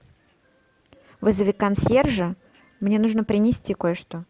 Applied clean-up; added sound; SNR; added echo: none; none; none; none.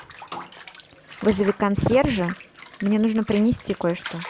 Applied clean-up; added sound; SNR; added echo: none; Bathtub (filling or washing) / Water; 16 dB; none.